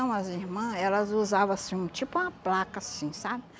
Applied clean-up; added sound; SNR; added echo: none; none; none; none.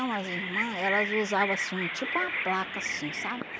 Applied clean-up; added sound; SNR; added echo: neural mask model Resemble Enhance denoiser.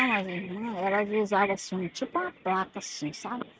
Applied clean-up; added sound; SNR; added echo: neural mask model RNNoise.